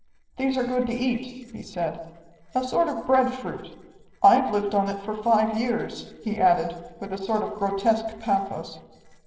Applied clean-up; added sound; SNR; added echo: neural separator model SepFormer DNS4.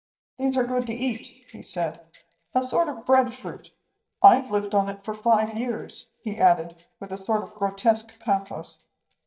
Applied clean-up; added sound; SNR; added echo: neural mask model DeepFilterNet 3.